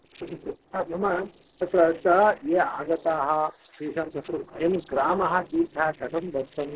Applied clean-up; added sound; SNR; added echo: neural separator model SepFormer DNS4.